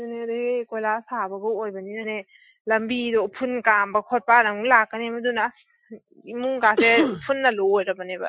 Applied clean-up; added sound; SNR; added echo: classical method Wiener filter.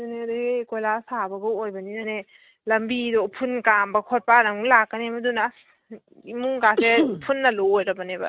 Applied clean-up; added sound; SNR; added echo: neural mask model RNNoise.